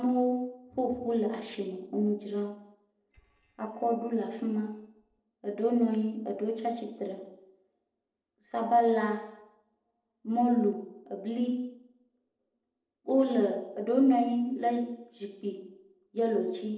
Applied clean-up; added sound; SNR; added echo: neural separator model SepFormer DNS4.